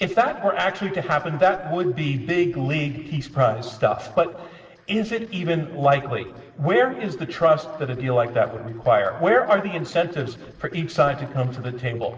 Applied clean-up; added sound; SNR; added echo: neural separator model SepFormer DNS4.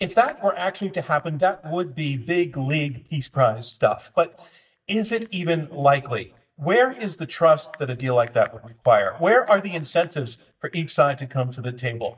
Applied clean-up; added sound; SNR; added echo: neural mask model DeepFilterNet 3.